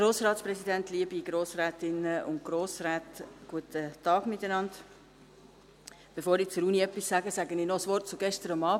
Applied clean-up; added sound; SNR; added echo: none; none; none; none.